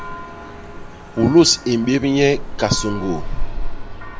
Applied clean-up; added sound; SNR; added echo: none; Church bell; 5 dB; none.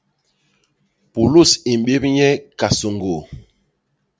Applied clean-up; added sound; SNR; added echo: none; none; none; none.